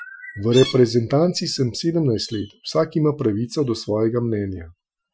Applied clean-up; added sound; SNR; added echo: classical method Wiener filter.